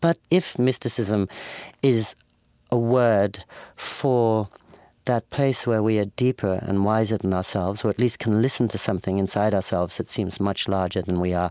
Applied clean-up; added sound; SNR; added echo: none; none; none; none.